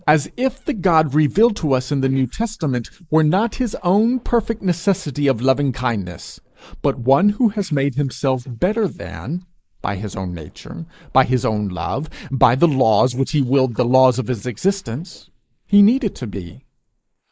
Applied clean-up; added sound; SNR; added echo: neural mask model Resemble Enhance denoiser.